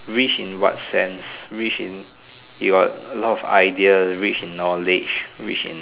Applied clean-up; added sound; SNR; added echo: none; none; none; none.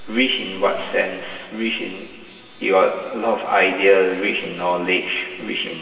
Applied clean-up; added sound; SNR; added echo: none; none; none; reverberation time 2.0 s.